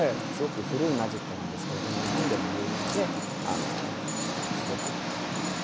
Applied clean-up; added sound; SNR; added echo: none; Engine; -1 dB; none.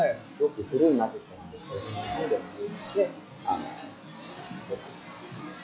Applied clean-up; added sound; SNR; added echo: classical method log-MMSE.